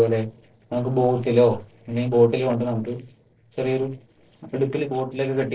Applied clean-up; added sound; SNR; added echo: neural separator model SepFormer DNS4.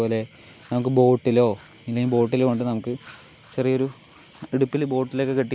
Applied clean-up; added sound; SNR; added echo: none; none; none; none.